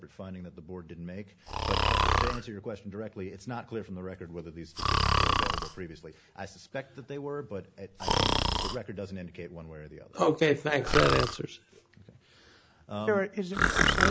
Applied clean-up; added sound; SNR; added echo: none; Breathing; -2 dB; none.